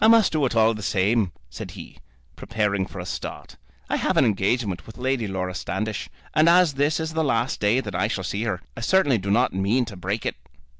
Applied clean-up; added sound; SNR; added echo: none; none; none; none.